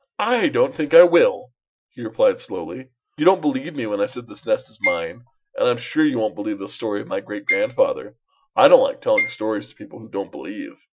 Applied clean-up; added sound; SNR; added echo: classical method Wiener filter.